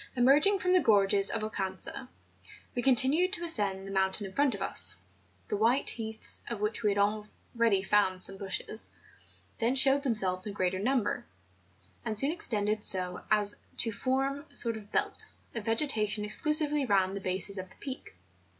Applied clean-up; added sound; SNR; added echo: none; none; none; none.